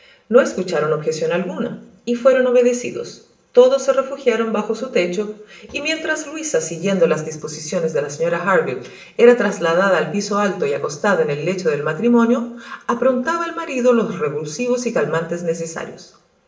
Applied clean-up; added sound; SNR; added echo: none; none; none; reverberation time 0.6 s.